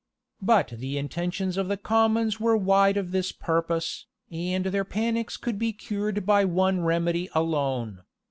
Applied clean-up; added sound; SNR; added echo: none; none; none; none.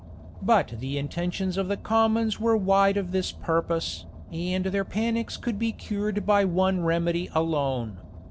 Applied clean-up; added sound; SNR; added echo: none; Car; 16 dB; none.